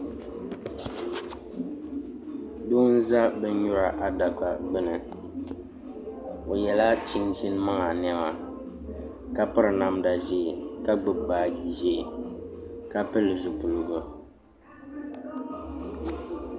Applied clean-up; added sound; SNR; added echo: none; none; none; none.